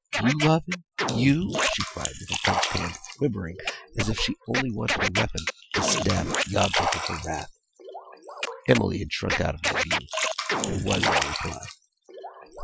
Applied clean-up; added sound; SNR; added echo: classical method Wiener filter.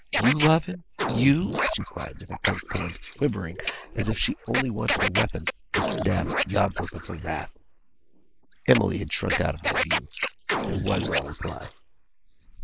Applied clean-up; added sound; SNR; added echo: neural mask model Resemble Enhance denoiser.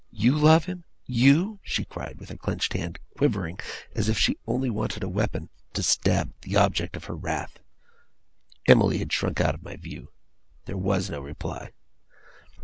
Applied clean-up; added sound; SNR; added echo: none; none; none; none.